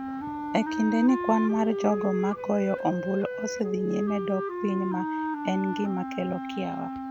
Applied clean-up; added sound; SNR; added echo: none; Wind instrument, woodwind instrument; 4 dB; none.